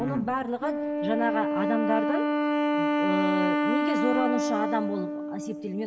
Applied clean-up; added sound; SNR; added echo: none; Wind instrument, woodwind instrument; -3 dB; reverberation time 1.8 s.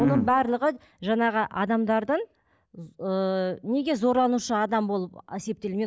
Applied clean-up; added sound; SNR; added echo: none; none; none; none.